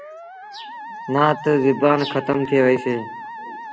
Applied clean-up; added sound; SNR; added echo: none; Musical instrument; 13 dB; none.